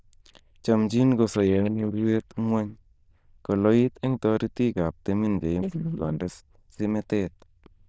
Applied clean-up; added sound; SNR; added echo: neural diffusion model UNIVERSE++.